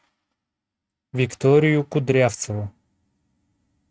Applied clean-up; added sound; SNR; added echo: neural mask model RNNoise.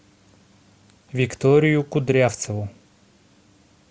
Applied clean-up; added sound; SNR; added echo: none; none; none; none.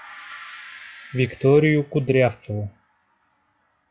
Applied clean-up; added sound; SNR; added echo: classical method log-MMSE.